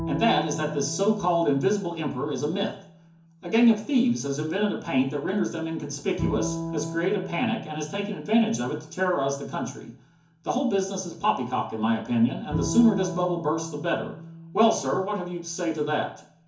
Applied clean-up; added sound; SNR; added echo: none; Bowed string instrument; 11 dB; reverberation time 0.7 s.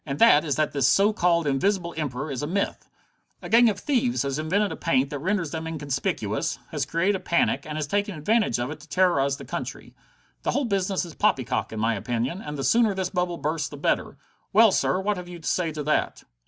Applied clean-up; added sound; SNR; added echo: none; none; none; none.